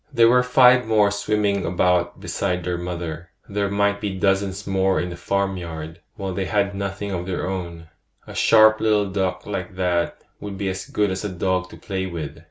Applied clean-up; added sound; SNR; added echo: none; none; none; none.